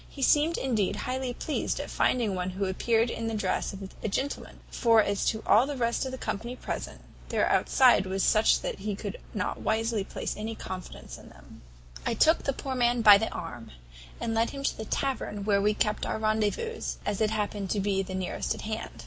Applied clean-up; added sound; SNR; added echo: none; none; none; none.